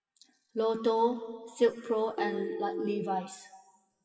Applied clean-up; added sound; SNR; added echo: classical method WPE with log-MMSE.